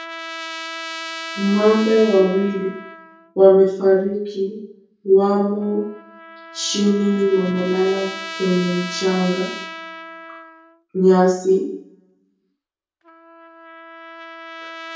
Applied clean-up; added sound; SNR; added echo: none; Trumpet; 14 dB; reverberation time 0.6 s.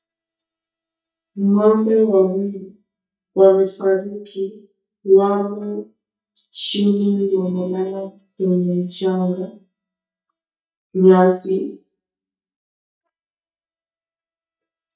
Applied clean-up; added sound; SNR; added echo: neural mask model DeepFilterNet 3.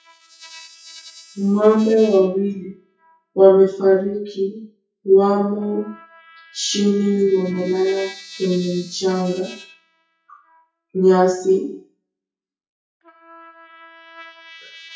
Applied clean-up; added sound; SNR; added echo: classical method WPE with log-MMSE.